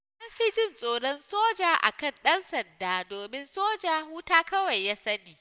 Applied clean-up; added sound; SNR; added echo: none; none; none; none.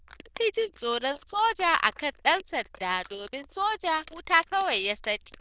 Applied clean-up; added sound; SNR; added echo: neural diffusion model UNIVERSE++.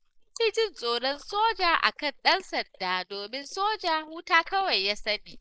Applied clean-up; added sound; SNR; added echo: neural mask model Resemble Enhance denoiser.